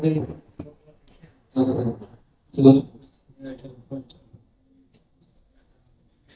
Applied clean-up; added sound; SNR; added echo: neural mask model DeepFilterNet 3.